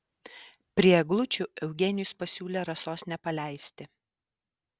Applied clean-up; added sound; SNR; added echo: none; none; none; none.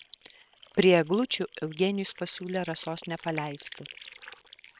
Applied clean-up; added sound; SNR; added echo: neural separator model SepFormer WHAM!.